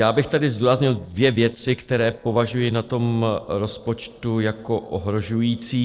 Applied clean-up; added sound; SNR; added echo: neural separator model SepFormer DNS4.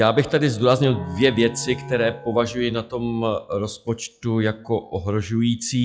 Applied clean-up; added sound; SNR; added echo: classical method log-MMSE.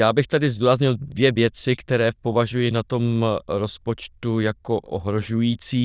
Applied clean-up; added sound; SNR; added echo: neural diffusion model UNIVERSE++.